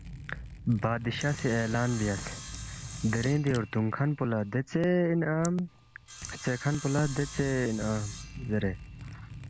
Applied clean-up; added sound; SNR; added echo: none; Sawing + Liquid; 12 dB; none.